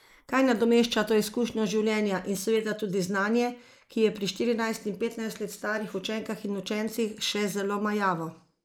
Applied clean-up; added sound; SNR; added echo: neural mask model Resemble Enhance denoiser.